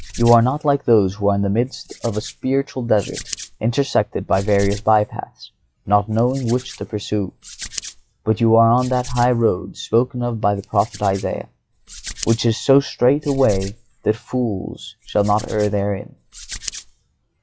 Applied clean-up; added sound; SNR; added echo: classical method log-MMSE.